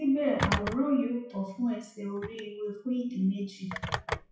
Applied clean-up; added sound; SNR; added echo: classical method WPE with log-MMSE.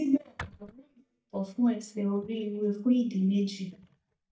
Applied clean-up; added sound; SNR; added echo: neural mask model DeepFilterNet 3.